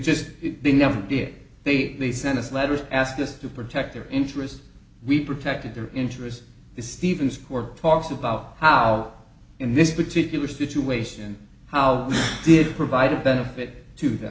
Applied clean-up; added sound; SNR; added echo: none; none; none; none.